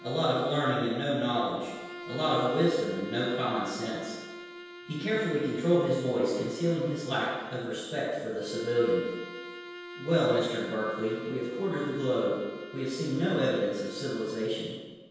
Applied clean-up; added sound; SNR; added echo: none; Bowed string instrument; 15 dB; reverberation time 1.2 s.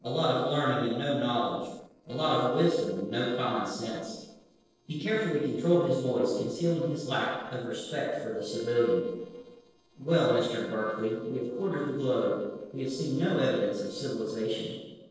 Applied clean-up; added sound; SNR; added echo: neural separator model SepFormer DNS4.